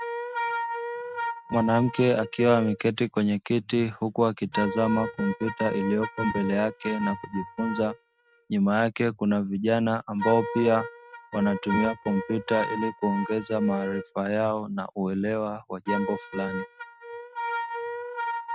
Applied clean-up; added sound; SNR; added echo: neural mask model RNNoise.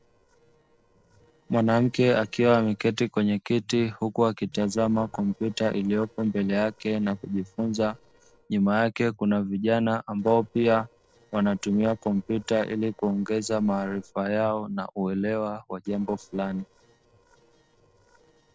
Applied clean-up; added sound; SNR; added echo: neural separator model SepFormer DNS4.